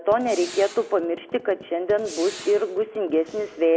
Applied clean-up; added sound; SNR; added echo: none; Gunshot, gunfire; 18 dB; none.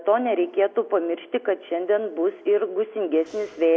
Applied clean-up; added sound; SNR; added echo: none; none; none; none.